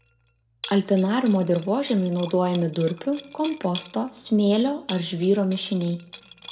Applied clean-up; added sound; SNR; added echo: none; Liquid; 20 dB; reverberation time 0.6 s.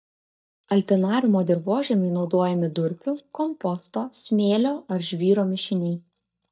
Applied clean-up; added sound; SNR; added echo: neural mask model DeepFilterNet 3.